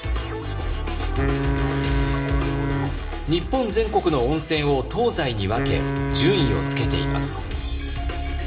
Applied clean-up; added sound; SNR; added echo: none; Wind instrument, woodwind instrument; 3 dB; reverberation time 0.5 s.